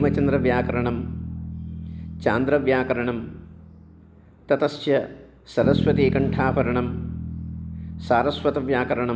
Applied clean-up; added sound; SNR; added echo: none; Bass guitar; 5 dB; none.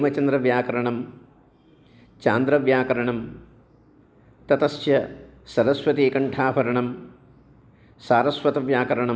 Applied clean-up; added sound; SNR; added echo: none; none; none; none.